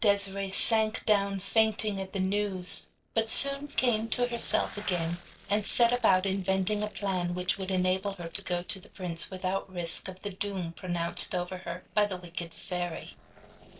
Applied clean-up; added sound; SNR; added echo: neural separator model SepFormer DNS4.